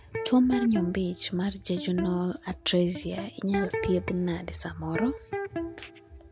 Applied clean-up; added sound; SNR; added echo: none; Electric guitar; 9 dB; none.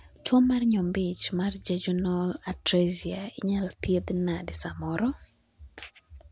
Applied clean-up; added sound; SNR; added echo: none; none; none; none.